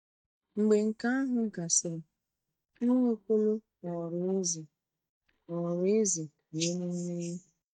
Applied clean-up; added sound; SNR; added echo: neural mask model DeepFilterNet 3.